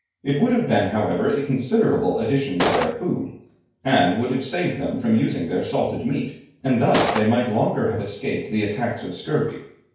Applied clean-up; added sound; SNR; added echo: none; Gunshot, gunfire; -1 dB; reverberation time 0.5 s.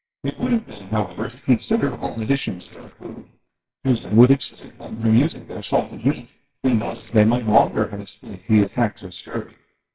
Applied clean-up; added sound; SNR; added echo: neural separator model SepFormer WHAMR!.